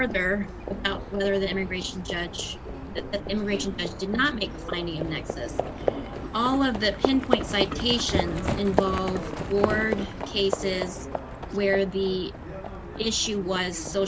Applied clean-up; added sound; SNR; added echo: none; Livestock, farm animals, working animals; 4 dB; none.